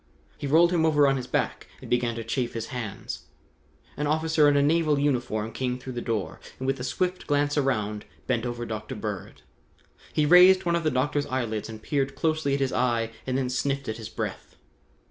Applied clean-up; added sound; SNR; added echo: none; none; none; none.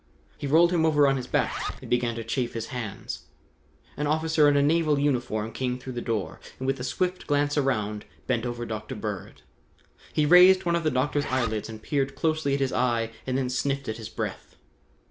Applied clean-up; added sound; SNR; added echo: none; Zipper (clothing); 14 dB; none.